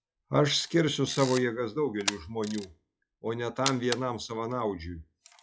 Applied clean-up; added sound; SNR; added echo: classical method log-MMSE.